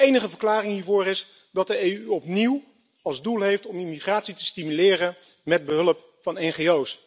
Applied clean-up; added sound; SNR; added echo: none; none; none; none.